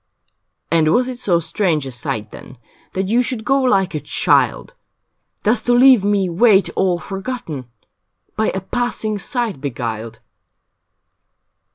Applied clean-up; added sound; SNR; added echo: none; none; none; none.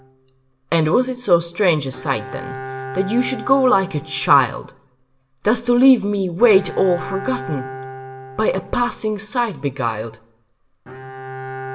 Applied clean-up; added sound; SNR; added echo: none; Bowed string instrument; 14 dB; reverberation time 0.6 s.